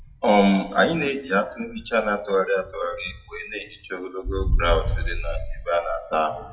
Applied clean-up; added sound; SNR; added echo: classical method WPE with log-MMSE.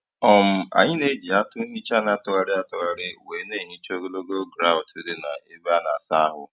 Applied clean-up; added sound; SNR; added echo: none; none; none; none.